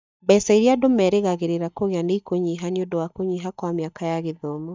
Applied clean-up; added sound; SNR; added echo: neural mask model DeepFilterNet 3.